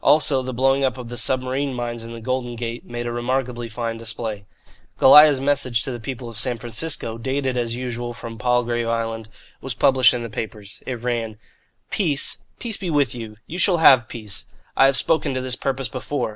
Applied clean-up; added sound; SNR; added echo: none; none; none; none.